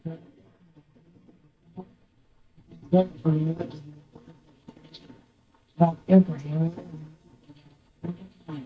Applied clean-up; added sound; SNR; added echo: neural mask model DeepFilterNet 3.